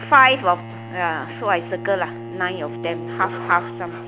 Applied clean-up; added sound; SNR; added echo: none; Bowed string instrument; 11 dB; none.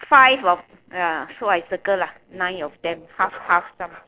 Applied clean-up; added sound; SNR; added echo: neural separator model SepFormer DNS4.